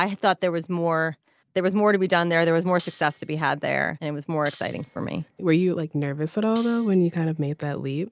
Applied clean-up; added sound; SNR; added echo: none; Cutlery, silverware; 17 dB; none.